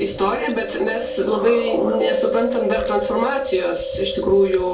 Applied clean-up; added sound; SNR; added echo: none; Chewing, mastication; 5 dB; reverberation time 0.3 s.